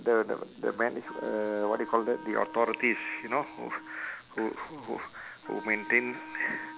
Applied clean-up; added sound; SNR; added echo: none; Wind instrument, woodwind instrument; 15 dB; none.